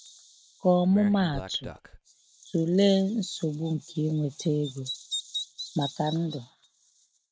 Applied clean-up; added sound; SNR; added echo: neural mask model RNNoise.